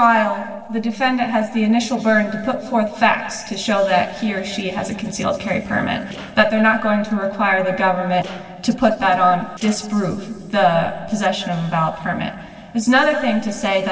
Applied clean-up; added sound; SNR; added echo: neural separator model SepFormer DNS4.